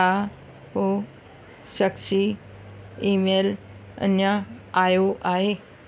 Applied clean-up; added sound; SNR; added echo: none; none; none; none.